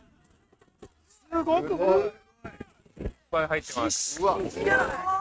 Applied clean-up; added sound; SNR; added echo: neural mask model RNNoise.